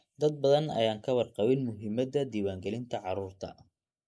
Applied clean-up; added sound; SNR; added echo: neural mask model Resemble Enhance denoiser.